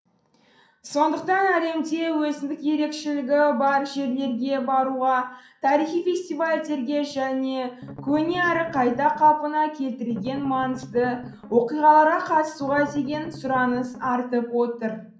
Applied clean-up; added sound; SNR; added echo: none; Strum; 16 dB; reverberation time 0.6 s.